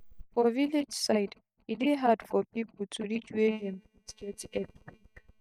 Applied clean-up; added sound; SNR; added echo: neural mask model DeepFilterNet 3.